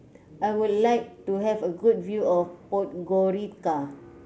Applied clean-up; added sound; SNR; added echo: none; none; none; none.